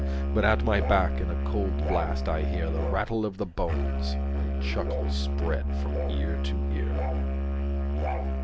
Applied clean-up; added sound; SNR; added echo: none; Musical instrument; -4 dB; none.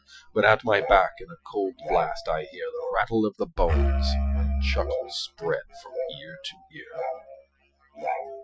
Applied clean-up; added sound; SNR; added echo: classical method Wiener filter.